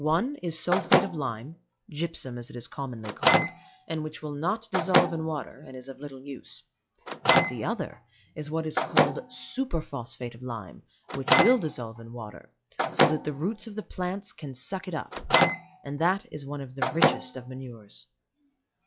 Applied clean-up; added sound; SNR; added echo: classical method log-MMSE.